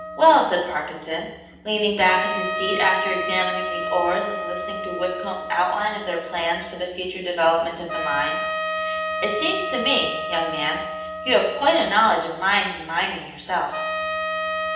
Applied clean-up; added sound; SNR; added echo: none; Trumpet; 6 dB; reverberation time 0.8 s.